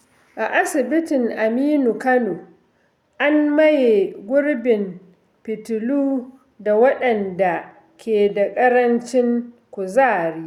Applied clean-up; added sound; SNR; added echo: none; none; none; none.